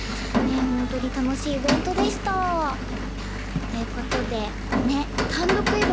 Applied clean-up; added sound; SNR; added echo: none; Rain; -1 dB; none.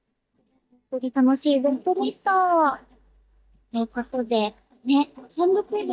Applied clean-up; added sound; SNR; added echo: neural mask model DeepFilterNet 3.